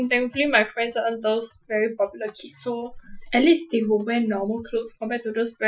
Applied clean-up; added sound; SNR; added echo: classical method Wiener filter.